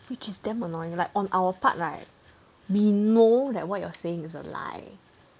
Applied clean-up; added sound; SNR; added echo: none; none; none; none.